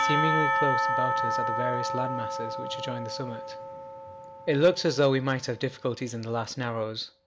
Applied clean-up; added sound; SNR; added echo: none; Church bell / Percussion; 1 dB; none.